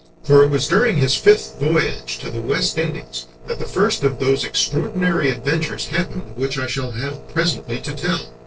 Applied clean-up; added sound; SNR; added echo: neural separator model SepFormer DNS4.